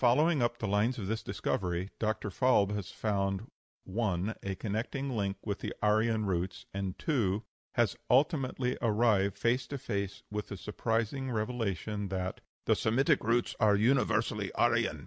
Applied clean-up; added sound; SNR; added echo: none; none; none; none.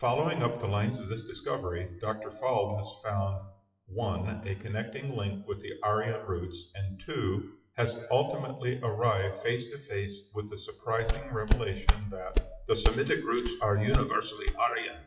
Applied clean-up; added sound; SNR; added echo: classical method WPE with log-MMSE.